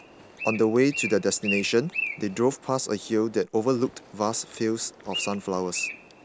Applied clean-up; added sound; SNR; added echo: none; Bird; 10 dB; none.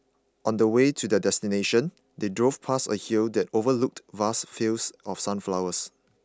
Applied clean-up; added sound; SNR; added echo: none; none; none; none.